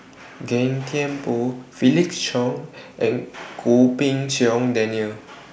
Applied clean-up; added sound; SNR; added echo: none; none; none; none.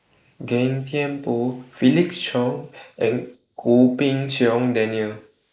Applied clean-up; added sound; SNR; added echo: neural mask model Resemble Enhance denoiser.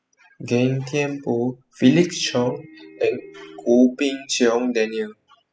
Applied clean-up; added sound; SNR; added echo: classical method spectral subtraction.